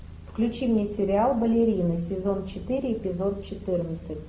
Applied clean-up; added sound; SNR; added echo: none; none; none; none.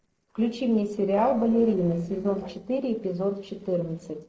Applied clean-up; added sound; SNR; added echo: neural separator model SepFormer DNS4.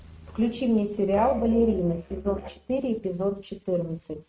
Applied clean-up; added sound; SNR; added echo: neural mask model RNNoise.